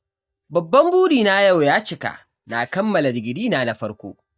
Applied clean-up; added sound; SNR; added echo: neural mask model DeepFilterNet 3.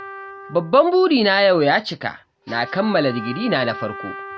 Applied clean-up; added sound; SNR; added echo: none; Trumpet; 16 dB; none.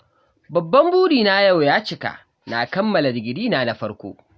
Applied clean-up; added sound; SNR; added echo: none; none; none; none.